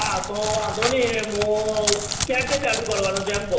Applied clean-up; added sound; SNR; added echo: none; Crackle; 5 dB; reverberation time 0.9 s.